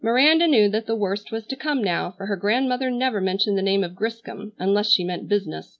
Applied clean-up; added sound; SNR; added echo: none; none; none; none.